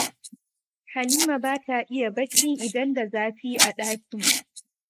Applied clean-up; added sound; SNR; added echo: neural mask model Resemble Enhance denoiser.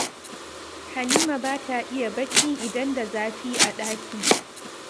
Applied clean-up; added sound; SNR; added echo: none; Domestic sounds, home sounds; -2 dB; none.